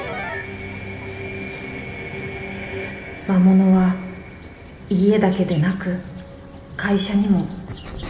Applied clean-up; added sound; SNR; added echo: none; Bird vocalization, bird call, bird song; 18 dB; reverberation time 1.0 s.